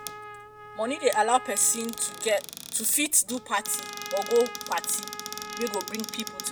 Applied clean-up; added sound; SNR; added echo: none; Cupboard open or close + Trumpet; 10 dB; none.